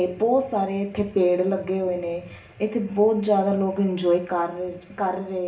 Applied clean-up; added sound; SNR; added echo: none; none; none; reverberation time 0.5 s.